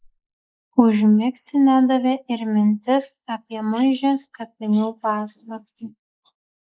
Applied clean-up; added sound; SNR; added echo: neural mask model Resemble Enhance denoiser.